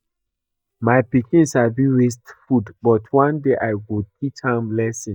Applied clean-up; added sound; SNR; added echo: neural mask model DeepFilterNet 3.